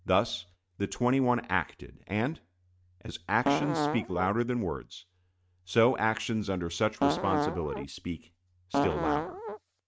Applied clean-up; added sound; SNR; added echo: neural mask model RNNoise.